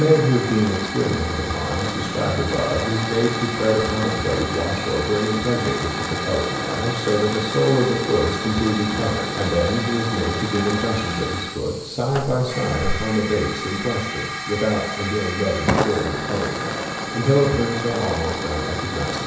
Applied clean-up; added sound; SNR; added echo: none; Hiss / Fire; 5 dB; reverberation time 1.0 s.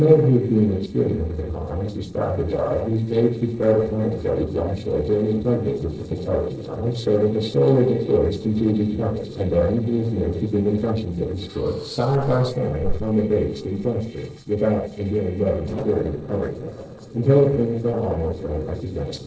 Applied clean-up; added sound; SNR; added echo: neural separator model SepFormer DNS4.